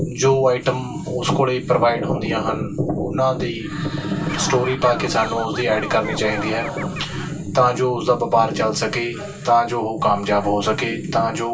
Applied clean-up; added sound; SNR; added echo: none; Scratching (performance technique); 12 dB; reverberation time 0.2 s.